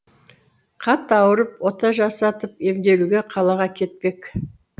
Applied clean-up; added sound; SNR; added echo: none; none; none; none.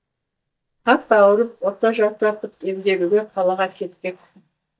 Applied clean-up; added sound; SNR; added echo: neural mask model DeepFilterNet 3.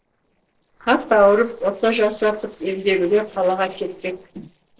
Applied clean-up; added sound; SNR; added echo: neural separator model SepFormer DNS4.